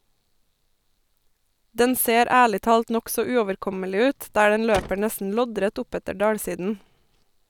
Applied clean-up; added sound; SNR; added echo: none; Car; 18 dB; none.